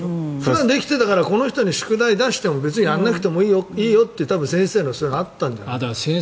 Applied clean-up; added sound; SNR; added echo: none; none; none; none.